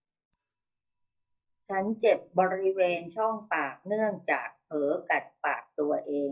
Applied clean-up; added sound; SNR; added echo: neural mask model DeepFilterNet 3.